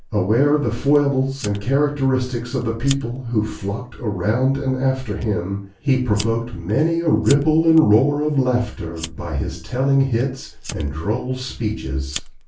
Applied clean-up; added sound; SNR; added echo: none; Fire; 20 dB; reverberation time 0.3 s.